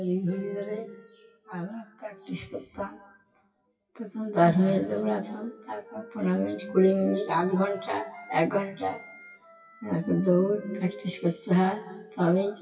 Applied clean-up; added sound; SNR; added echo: classical method WPE with log-MMSE.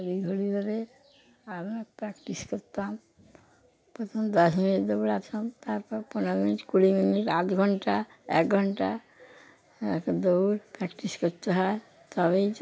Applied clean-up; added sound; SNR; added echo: none; none; none; none.